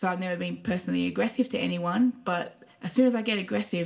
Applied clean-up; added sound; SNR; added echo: none; none; none; reverberation time 0.4 s.